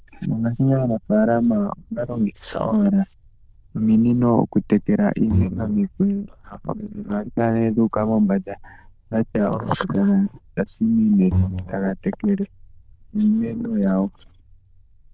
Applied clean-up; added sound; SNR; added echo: neural diffusion model UNIVERSE++.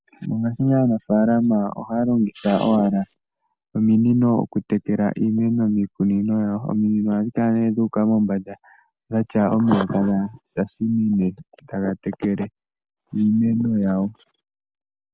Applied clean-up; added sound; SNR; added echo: none; none; none; none.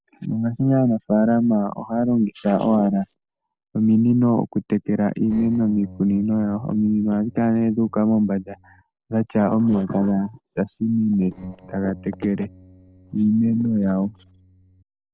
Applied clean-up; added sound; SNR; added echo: neural separator model SepFormer DNS4.